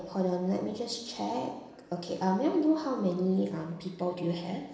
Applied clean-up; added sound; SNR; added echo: none; none; none; reverberation time 1.1 s.